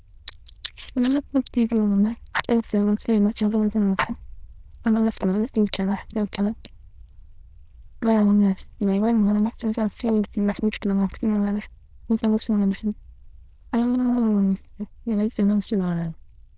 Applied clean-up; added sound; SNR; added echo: neural diffusion model UNIVERSE++.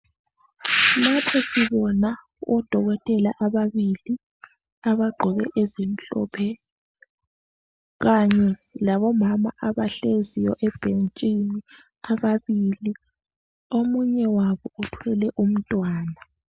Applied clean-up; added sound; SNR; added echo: none; none; none; none.